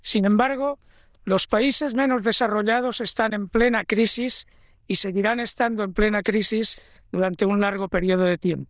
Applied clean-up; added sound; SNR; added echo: neural diffusion model UNIVERSE++.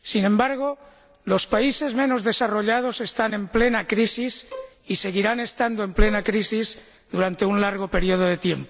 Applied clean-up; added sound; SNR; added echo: none; Bowed string instrument; 19 dB; none.